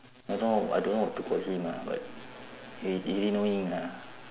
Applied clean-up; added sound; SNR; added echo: none; none; none; none.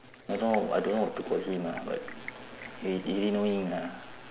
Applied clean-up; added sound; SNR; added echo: none; Stream; 18 dB; none.